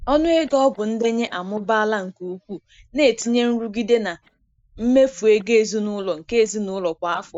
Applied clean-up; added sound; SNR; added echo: neural mask model DeepFilterNet 3.